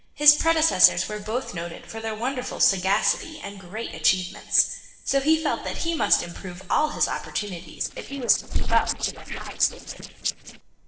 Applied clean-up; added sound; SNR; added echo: neural separator model SepFormer DNS4.